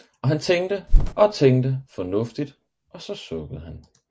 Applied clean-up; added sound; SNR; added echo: none; Bird; 0 dB; none.